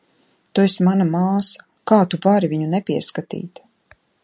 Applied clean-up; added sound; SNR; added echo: none; none; none; none.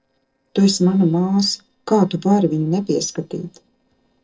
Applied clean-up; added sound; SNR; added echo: neural separator model SepFormer DNS4.